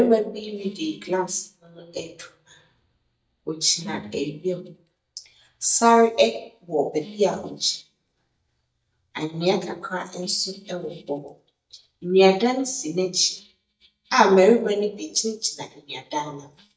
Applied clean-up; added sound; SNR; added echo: neural mask model DeepFilterNet 3.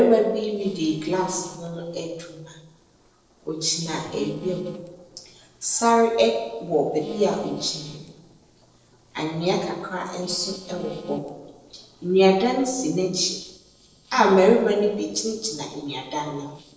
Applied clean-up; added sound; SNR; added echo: neural separator model SepFormer DNS4.